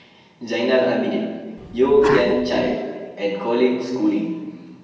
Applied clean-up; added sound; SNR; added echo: none; Sneeze; 7 dB; reverberation time 1.3 s.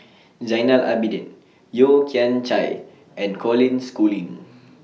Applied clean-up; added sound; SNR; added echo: none; none; none; none.